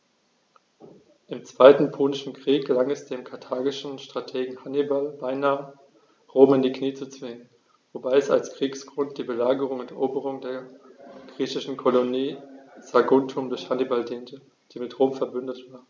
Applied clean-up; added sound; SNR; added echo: none; none; none; none.